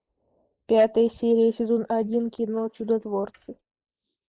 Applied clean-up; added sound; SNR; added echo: neural mask model Resemble Enhance denoiser.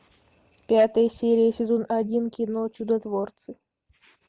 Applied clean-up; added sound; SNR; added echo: none; none; none; none.